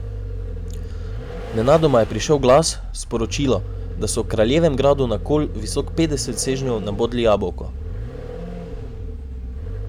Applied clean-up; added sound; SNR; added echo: none; Vehicle; 7 dB; none.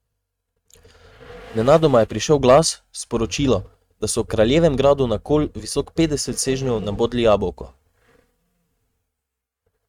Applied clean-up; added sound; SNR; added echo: neural mask model RNNoise.